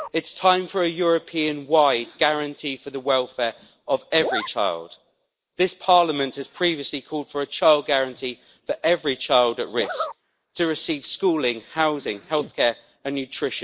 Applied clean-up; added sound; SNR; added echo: neural mask model Resemble Enhance denoiser.